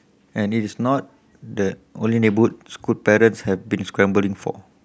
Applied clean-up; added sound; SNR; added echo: none; none; none; none.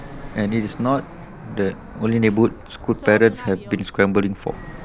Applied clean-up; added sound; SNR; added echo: none; Fixed-wing aircraft, airplane; 15 dB; none.